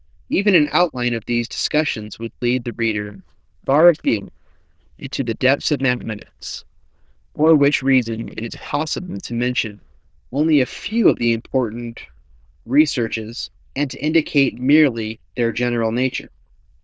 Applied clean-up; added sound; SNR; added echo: neural diffusion model UNIVERSE++.